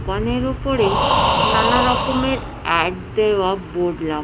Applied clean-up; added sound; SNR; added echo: none; Breathing; 1 dB; none.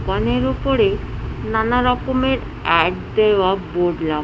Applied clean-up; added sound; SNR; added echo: none; none; none; none.